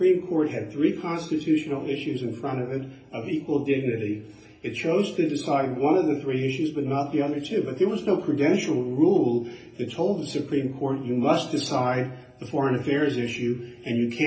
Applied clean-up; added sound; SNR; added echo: none; none; none; reverberation time 0.3 s.